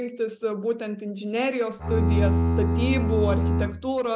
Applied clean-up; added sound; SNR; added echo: none; Bowed string instrument; -4 dB; none.